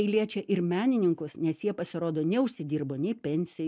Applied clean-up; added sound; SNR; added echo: none; none; none; none.